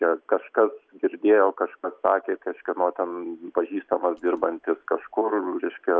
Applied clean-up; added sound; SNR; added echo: none; none; none; none.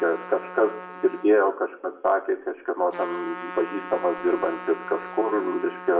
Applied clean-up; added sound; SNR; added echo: none; Trumpet; 14 dB; reverberation time 0.7 s.